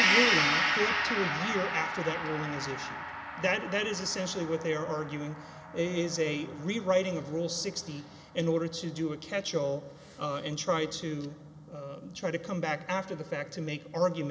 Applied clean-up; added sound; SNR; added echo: none; Gong; 3 dB; none.